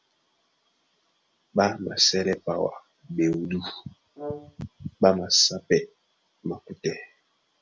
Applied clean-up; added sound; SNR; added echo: none; Brass instrument; 13 dB; none.